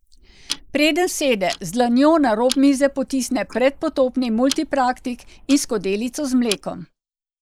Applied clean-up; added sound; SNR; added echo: neural mask model Resemble Enhance denoiser.